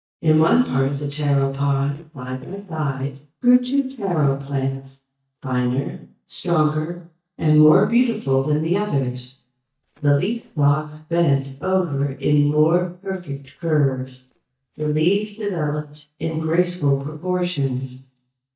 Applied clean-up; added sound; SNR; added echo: neural mask model DeepFilterNet 3.